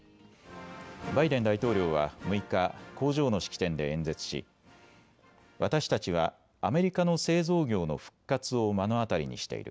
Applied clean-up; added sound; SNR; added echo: none; none; none; none.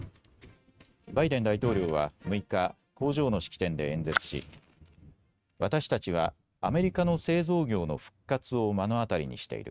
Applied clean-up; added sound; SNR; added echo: neural mask model RNNoise.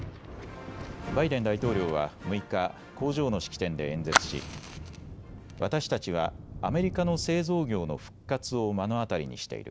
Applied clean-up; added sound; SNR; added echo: none; Fire + Thunder; 7 dB; none.